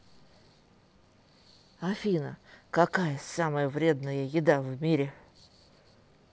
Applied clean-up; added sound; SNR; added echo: none; none; none; none.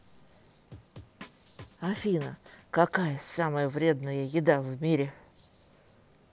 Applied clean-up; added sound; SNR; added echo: none; Drum; 19 dB; none.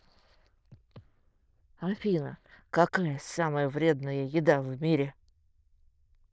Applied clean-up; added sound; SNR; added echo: neural diffusion model UNIVERSE++.